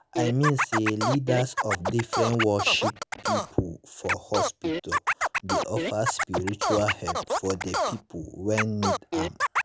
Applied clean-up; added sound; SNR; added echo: none; Scratching (performance technique); 0 dB; none.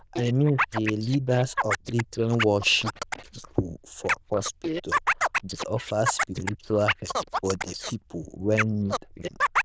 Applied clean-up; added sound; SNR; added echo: neural diffusion model UNIVERSE++.